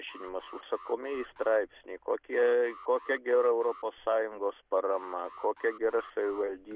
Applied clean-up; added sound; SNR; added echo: none; Alarm; 20 dB; none.